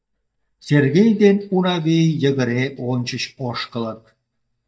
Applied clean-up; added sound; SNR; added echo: neural mask model DeepFilterNet 3.